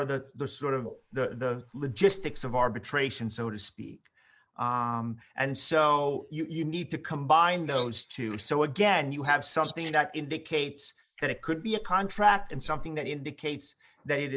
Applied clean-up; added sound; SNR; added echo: neural mask model Resemble Enhance denoiser.